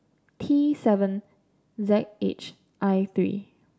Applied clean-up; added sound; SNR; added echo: none; none; none; none.